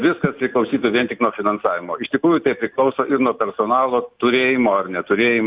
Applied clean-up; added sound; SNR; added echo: none; none; none; none.